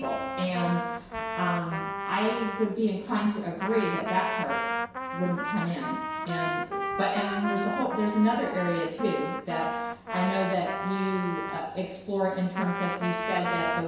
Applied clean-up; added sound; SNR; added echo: none; Trumpet; 4 dB; reverberation time 0.7 s.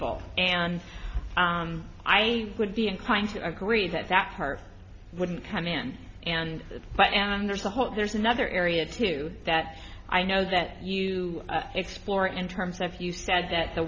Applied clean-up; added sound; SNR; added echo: none; none; none; none.